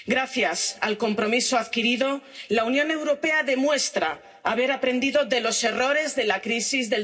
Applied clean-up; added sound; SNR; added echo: none; none; none; reverberation time 0.4 s.